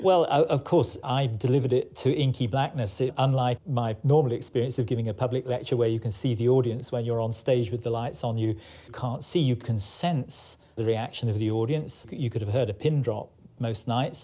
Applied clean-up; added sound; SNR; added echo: none; none; none; none.